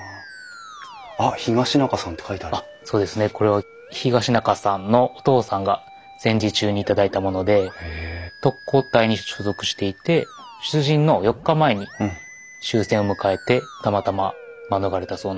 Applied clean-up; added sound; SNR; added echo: none; Musical instrument; 20 dB; none.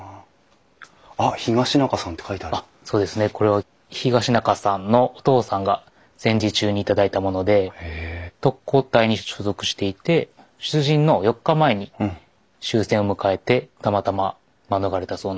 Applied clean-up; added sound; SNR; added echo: none; none; none; none.